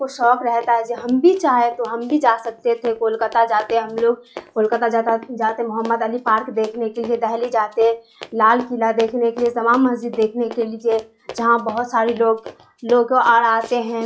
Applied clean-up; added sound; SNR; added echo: classical method log-MMSE.